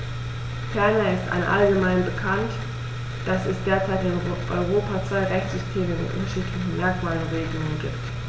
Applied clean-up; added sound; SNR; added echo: none; none; none; none.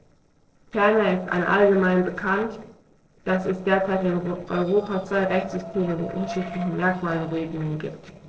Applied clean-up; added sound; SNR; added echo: neural separator model SepFormer DNS4.